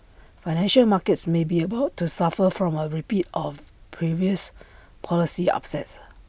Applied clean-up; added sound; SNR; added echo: none; none; none; none.